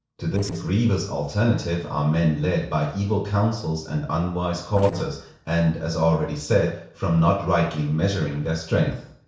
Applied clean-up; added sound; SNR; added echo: neural separator model SepFormer DNS4.